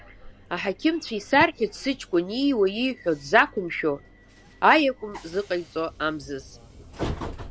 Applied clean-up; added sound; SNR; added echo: none; Train; 16 dB; none.